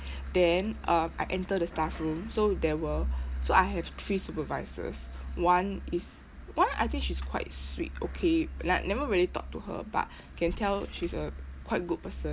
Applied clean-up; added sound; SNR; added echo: none; none; none; none.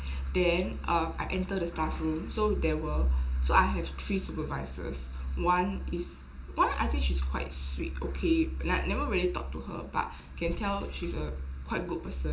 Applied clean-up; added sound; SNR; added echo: none; none; none; reverberation time 0.5 s.